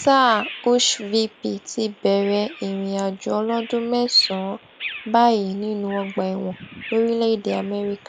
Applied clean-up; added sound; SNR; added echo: none; Bird vocalization, bird call, bird song; 18 dB; none.